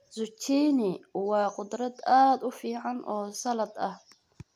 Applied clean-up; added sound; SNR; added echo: none; none; none; none.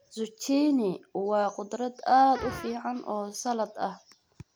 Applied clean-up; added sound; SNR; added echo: none; Fart; 18 dB; none.